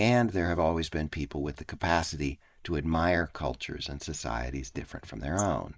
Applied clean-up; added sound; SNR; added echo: neural mask model Resemble Enhance denoiser.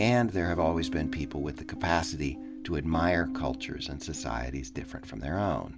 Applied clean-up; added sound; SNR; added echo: none; none; none; none.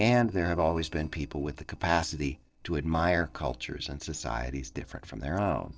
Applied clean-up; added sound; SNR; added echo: neural separator model SepFormer DNS4.